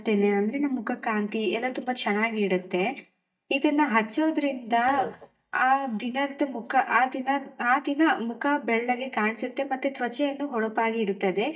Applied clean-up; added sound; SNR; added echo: neural mask model DeepFilterNet 3.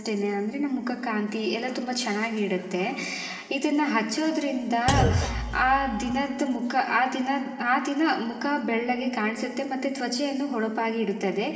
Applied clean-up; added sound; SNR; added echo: none; Thump, thud; 1 dB; reverberation time 2.8 s.